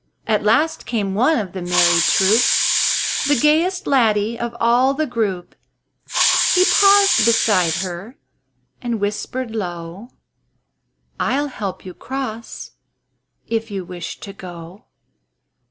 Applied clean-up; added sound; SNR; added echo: none; Hiss; -3 dB; none.